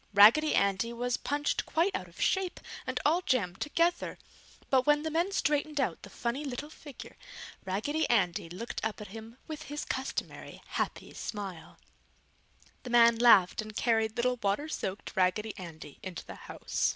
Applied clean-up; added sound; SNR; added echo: none; none; none; none.